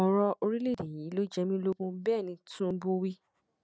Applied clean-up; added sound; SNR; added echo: none; none; none; none.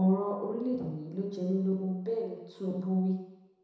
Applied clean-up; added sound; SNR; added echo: none; none; none; reverberation time 1.0 s.